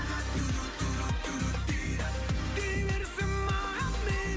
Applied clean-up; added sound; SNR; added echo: none; Thunder; 18 dB; none.